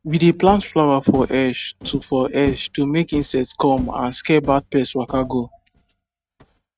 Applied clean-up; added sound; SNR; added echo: neural mask model RNNoise.